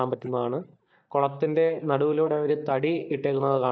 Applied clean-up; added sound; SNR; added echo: neural mask model DeepFilterNet 3.